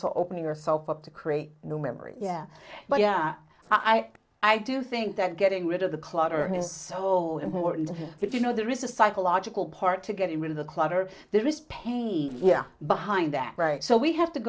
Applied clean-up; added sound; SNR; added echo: neural separator model SepFormer DNS4.